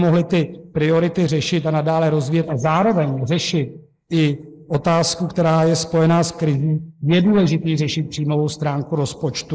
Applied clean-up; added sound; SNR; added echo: neural mask model Resemble Enhance denoiser.